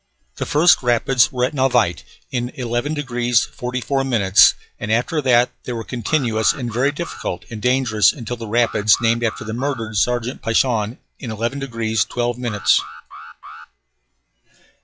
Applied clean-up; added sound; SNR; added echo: classical method log-MMSE.